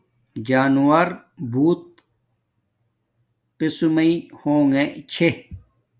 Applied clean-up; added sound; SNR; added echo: none; none; none; none.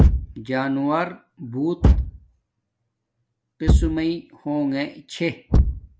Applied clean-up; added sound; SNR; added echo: none; Thump, thud; -5 dB; none.